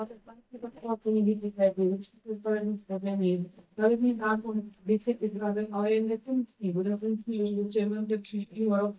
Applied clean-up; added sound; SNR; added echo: neural mask model DeepFilterNet 3.